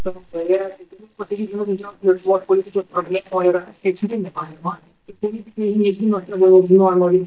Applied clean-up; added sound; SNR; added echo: neural mask model DeepFilterNet 3.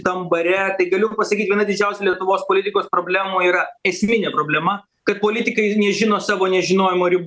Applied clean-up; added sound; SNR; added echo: none; none; none; none.